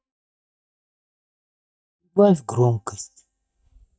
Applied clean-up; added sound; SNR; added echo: neural mask model DeepFilterNet 3.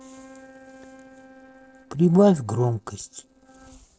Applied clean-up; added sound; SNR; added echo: neural separator model SepFormer DNS4.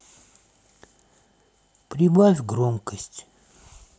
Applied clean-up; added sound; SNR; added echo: none; none; none; none.